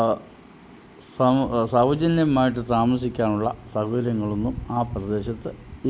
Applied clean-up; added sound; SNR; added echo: none; none; none; none.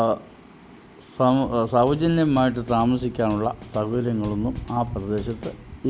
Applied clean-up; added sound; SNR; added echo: none; Drum kit; 20 dB; none.